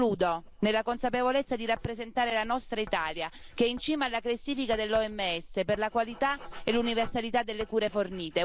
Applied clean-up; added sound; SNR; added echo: none; Writing; 14 dB; none.